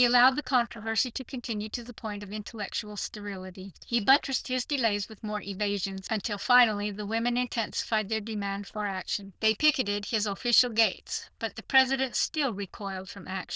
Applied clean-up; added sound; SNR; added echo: neural diffusion model UNIVERSE++.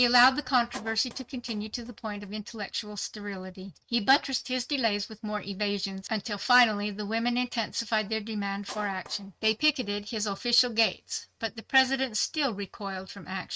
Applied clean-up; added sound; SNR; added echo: neural mask model RNNoise.